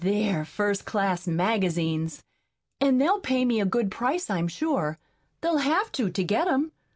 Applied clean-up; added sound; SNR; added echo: none; none; none; none.